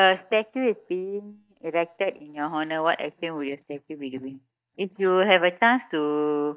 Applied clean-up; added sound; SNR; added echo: neural mask model DeepFilterNet 3.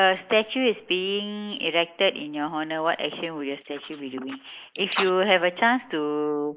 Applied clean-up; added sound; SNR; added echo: neural mask model Resemble Enhance denoiser.